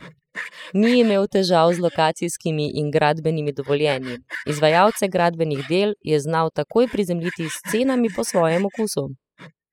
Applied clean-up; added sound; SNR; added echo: classical method spectral subtraction.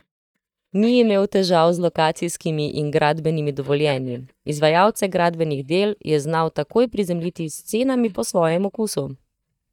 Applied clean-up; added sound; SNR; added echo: neural mask model DeepFilterNet 3.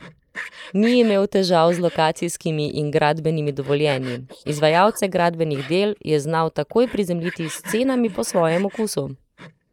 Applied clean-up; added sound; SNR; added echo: neural mask model Resemble Enhance denoiser.